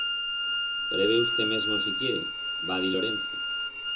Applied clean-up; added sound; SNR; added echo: none; Bowed string instrument; -2 dB; reverberation time 0.2 s.